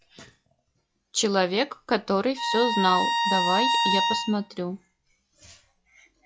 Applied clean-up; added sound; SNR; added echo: classical method log-MMSE.